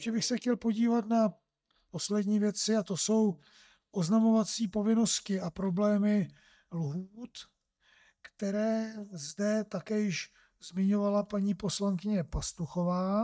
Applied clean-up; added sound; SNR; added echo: neural mask model DeepFilterNet 3.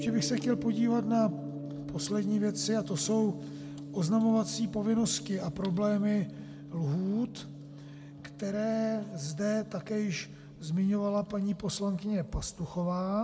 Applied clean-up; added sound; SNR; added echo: none; Gong; 11 dB; reverberation time 0.7 s.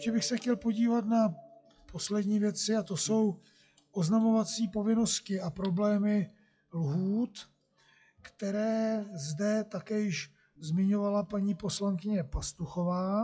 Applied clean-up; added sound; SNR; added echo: classical method WPE with log-MMSE.